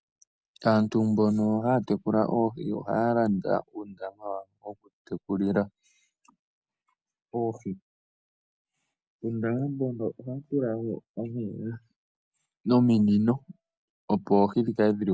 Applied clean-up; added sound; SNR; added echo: none; none; none; none.